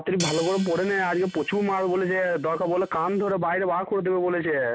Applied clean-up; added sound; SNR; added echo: none; Hi-hat; 16 dB; none.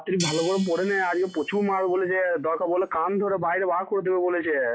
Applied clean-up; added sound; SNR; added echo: classical method log-MMSE.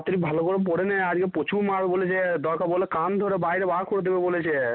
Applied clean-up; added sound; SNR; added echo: none; none; none; none.